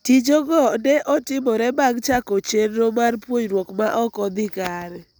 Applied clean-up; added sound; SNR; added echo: none; none; none; none.